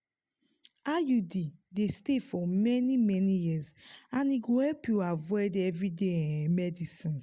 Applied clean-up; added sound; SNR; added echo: none; none; none; none.